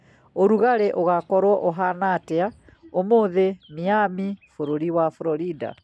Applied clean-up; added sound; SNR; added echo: none; none; none; none.